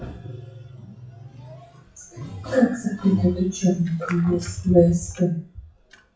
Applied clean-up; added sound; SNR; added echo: classical method WPE with log-MMSE.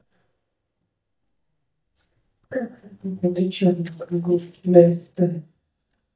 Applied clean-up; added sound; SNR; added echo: neural mask model DeepFilterNet 3.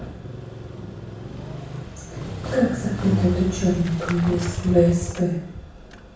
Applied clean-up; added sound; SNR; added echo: none; Motorcycle; 7 dB; reverberation time 0.7 s.